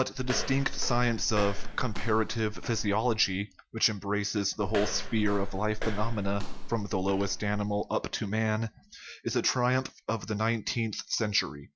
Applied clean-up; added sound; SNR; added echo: none; Walk, footsteps; 1 dB; none.